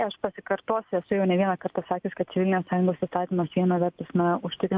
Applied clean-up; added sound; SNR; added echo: none; none; none; none.